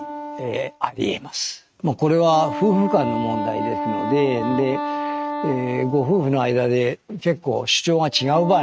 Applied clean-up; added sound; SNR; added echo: neural mask model RNNoise.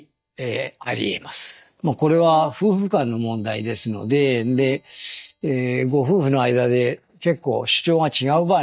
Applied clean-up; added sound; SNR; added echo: neural mask model DeepFilterNet 3.